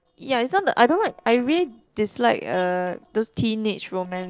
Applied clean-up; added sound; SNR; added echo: neural separator model SepFormer DNS4.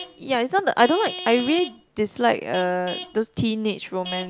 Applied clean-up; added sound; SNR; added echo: none; Vehicle horn, car horn, honking / Truck; 14 dB; none.